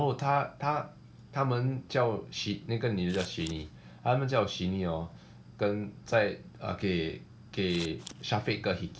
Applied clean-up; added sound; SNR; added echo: none; Scissors; 16 dB; none.